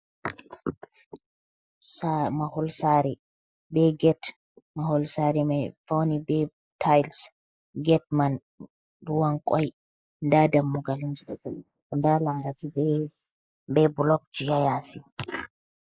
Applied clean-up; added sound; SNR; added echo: neural mask model Resemble Enhance denoiser.